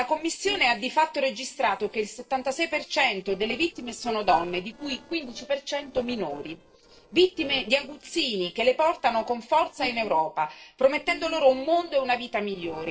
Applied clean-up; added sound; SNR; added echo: neural separator model SepFormer DNS4.